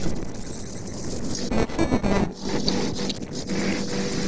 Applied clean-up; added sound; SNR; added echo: neural separator model SepFormer DNS4.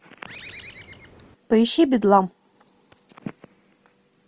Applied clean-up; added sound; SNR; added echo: none; Bird; 18 dB; none.